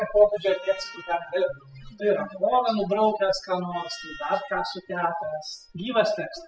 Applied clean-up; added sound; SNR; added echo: classical method spectral subtraction.